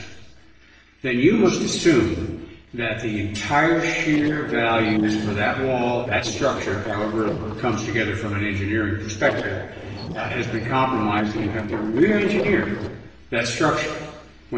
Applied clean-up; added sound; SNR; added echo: neural separator model SepFormer DNS4.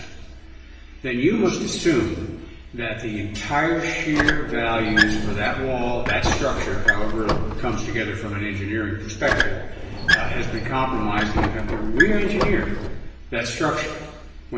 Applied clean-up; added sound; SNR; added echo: none; Squeak; -1 dB; reverberation time 1.2 s.